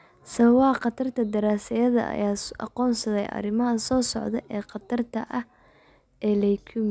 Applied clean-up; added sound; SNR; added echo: none; none; none; none.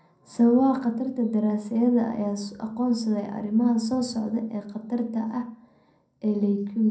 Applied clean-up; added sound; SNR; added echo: none; none; none; reverberation time 0.6 s.